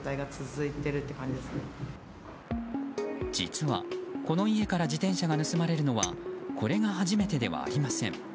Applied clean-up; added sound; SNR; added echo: none; Chink, clink; 14 dB; none.